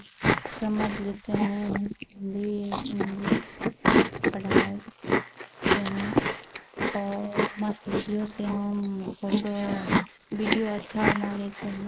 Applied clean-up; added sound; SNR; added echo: neural mask model Resemble Enhance denoiser.